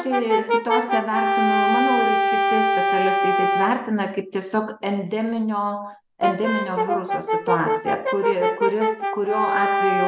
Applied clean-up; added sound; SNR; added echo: none; Brass instrument; -2 dB; none.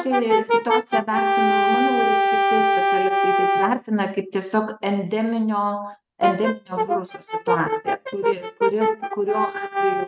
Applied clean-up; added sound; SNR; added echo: neural mask model RNNoise.